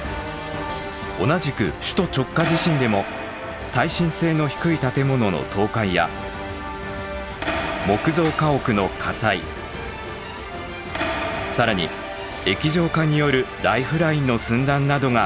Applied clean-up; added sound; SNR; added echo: none; none; none; none.